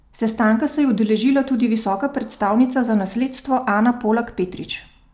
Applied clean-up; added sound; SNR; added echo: none; none; none; none.